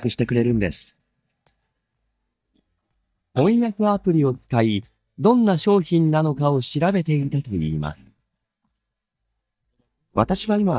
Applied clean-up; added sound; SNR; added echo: neural mask model DeepFilterNet 3.